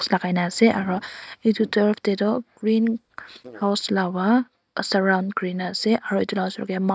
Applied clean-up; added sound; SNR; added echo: neural mask model DeepFilterNet 3.